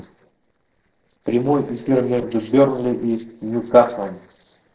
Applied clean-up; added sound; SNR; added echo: neural separator model SepFormer DNS4.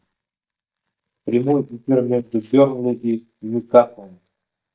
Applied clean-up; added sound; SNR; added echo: neural mask model DeepFilterNet 3.